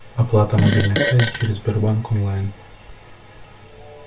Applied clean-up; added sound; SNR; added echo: none; Fart; 0 dB; reverberation time 0.2 s.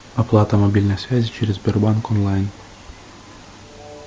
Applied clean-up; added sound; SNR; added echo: none; none; none; none.